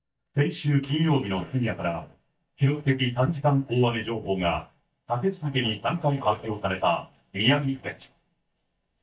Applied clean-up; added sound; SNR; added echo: neural mask model DeepFilterNet 3.